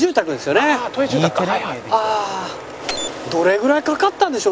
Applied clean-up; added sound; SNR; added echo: none; none; none; none.